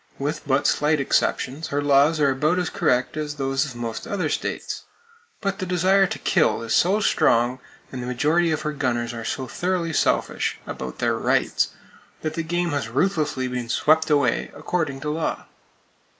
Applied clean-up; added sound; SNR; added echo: neural mask model Resemble Enhance denoiser.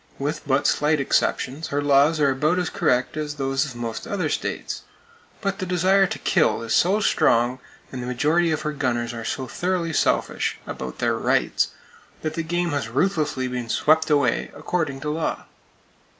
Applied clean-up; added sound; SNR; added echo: none; none; none; none.